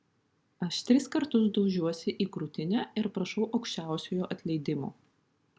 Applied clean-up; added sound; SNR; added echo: none; none; none; none.